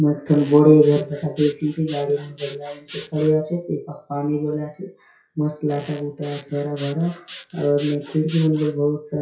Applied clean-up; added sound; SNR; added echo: classical method WPE with log-MMSE.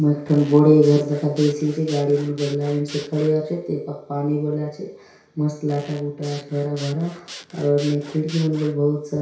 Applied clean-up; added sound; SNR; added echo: none; Zipper (clothing) / Sawing; 20 dB; reverberation time 0.6 s.